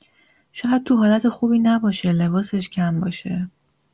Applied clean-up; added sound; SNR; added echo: none; none; none; none.